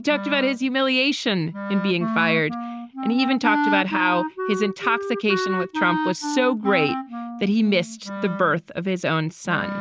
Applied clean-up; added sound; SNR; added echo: neural mask model RNNoise.